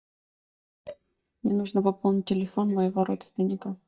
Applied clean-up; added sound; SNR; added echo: neural mask model DeepFilterNet 3.